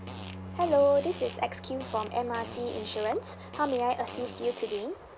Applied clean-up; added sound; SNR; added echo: none; Bowed string instrument + Fart; 12 dB; none.